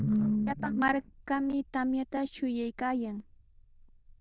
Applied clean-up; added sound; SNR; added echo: neural diffusion model UNIVERSE++.